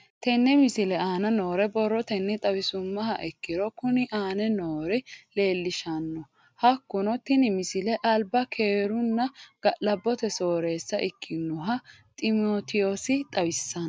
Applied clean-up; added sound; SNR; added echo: none; none; none; none.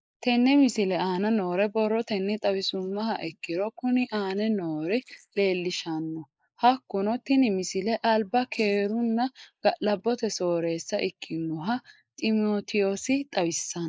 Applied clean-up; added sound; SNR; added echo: neural mask model Resemble Enhance denoiser.